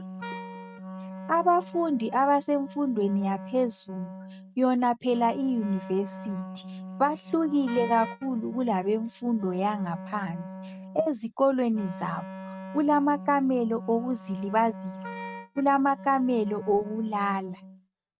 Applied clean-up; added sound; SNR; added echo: neural mask model RNNoise.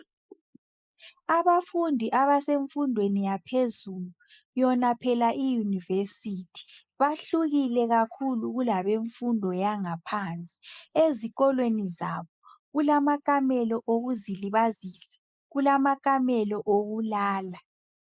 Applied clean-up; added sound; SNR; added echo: neural mask model Resemble Enhance denoiser.